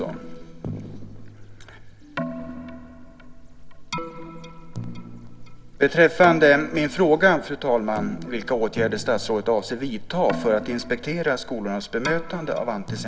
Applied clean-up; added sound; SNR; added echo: none; Keyboard (musical); 12 dB; none.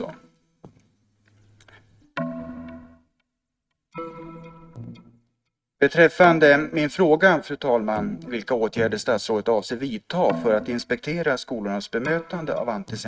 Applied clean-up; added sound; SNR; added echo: neural mask model RNNoise.